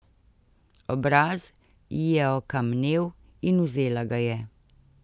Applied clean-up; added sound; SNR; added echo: none; none; none; none.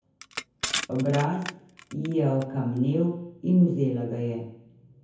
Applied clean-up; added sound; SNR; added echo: none; Crushing; 10 dB; reverberation time 0.7 s.